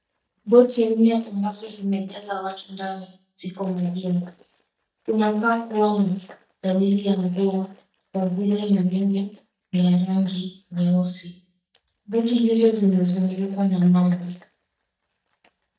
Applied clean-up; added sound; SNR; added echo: neural mask model DeepFilterNet 3.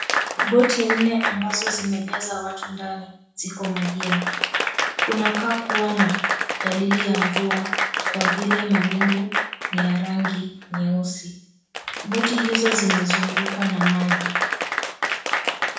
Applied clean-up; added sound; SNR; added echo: none; Applause / Crowd; 1 dB; reverberation time 0.6 s.